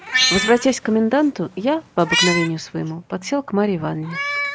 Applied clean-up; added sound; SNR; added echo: none; Meow; 4 dB; none.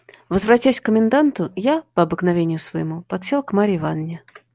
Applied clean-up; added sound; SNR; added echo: none; none; none; none.